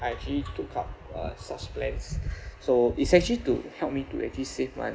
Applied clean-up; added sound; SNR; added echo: none; none; none; none.